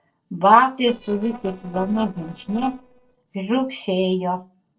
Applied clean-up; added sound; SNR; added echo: neural separator model SepFormer DNS4.